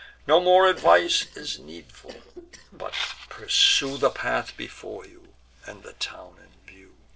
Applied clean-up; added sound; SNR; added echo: neural separator model SepFormer DNS4.